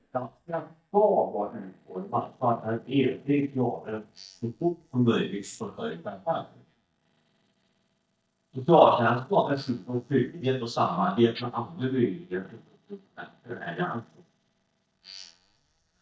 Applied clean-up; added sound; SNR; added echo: neural mask model DeepFilterNet 3.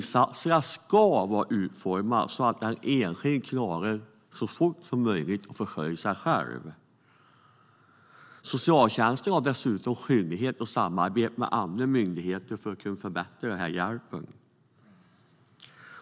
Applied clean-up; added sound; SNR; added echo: none; none; none; none.